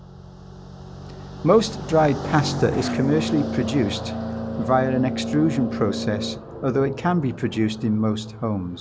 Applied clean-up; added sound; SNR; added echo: none; Car passing by; 6 dB; none.